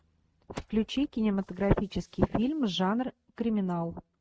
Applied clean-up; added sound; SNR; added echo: neural mask model RNNoise.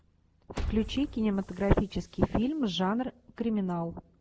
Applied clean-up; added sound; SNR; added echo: none; Liquid; 12 dB; none.